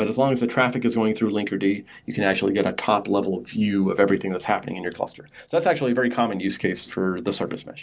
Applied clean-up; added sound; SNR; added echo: none; none; none; none.